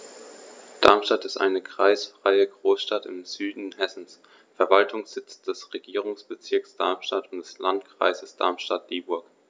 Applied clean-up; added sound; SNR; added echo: none; none; none; none.